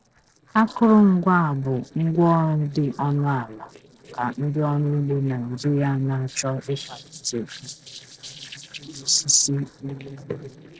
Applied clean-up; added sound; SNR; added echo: neural separator model SepFormer DNS4.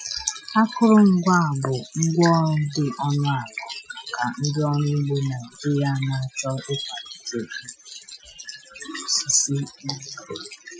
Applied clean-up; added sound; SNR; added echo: classical method Wiener filter.